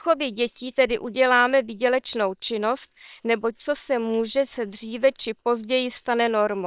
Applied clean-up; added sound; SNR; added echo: neural separator model SepFormer WHAM!.